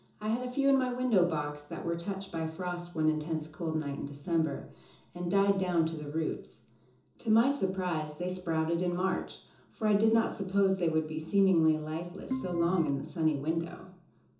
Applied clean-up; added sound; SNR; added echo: none; Organ; 9 dB; reverberation time 0.6 s.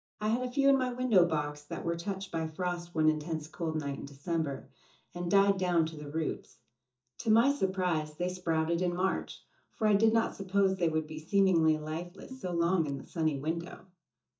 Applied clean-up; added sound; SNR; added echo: neural mask model DeepFilterNet 3.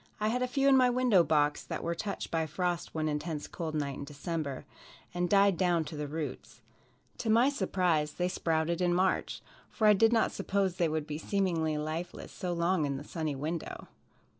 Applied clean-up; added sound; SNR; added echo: none; none; none; none.